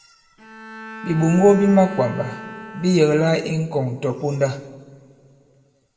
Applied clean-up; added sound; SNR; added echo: none; Bowed string instrument; 18 dB; reverberation time 1.6 s.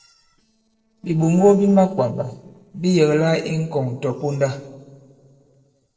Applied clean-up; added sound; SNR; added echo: neural separator model SepFormer DNS4.